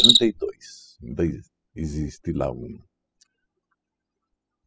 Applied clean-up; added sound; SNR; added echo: classical method spectral subtraction.